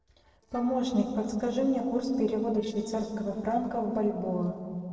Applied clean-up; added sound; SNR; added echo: neural separator model SepFormer DNS4.